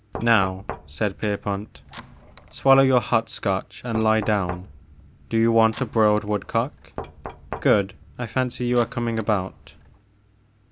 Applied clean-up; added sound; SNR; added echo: none; Knock; 16 dB; none.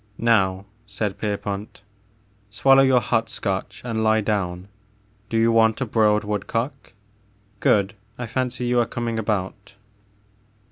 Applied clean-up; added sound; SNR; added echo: none; none; none; none.